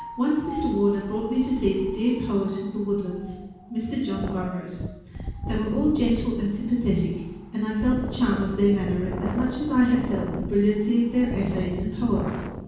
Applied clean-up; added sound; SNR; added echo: none; Wind; 10 dB; reverberation time 1.2 s.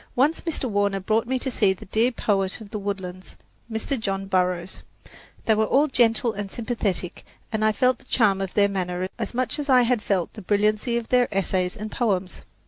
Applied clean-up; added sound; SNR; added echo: none; none; none; none.